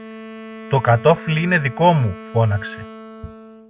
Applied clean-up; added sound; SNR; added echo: none; Wind instrument, woodwind instrument; 16 dB; none.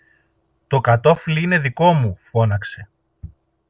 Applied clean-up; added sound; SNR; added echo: none; none; none; none.